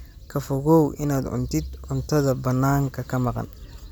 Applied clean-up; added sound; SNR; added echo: none; none; none; none.